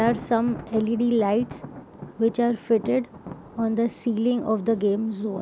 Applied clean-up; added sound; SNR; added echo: none; Thunder; 17 dB; none.